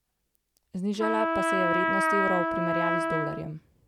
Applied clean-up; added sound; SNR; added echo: none; Trumpet; -4 dB; none.